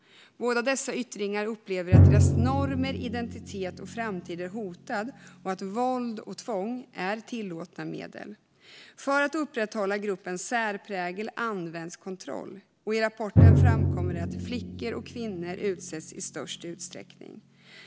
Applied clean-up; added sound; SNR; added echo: none; Drum; -4 dB; none.